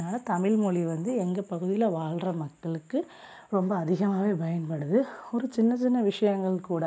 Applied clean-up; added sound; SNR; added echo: none; none; none; none.